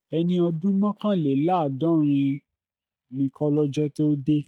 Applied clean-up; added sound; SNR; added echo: neural mask model DeepFilterNet 3.